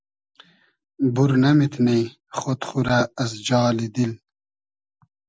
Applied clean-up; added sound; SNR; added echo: none; none; none; none.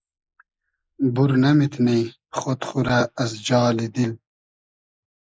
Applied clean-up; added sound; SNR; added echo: neural mask model Resemble Enhance denoiser.